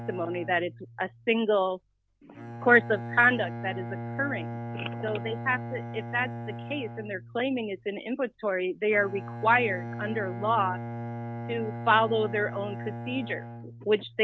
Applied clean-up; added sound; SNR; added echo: none; Bowed string instrument; 9 dB; none.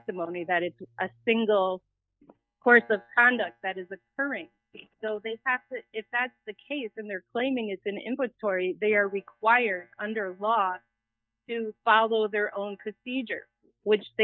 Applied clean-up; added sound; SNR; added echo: neural mask model DeepFilterNet 3.